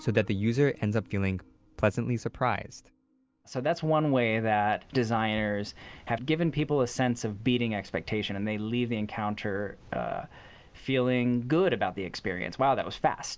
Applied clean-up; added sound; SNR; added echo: none; none; none; none.